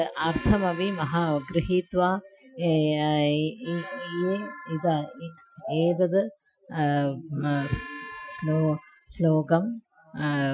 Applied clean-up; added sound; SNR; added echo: classical method Wiener filter.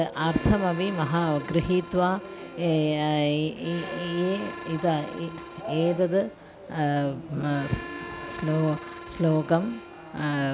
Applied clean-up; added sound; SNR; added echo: none; Harmonica; 14 dB; none.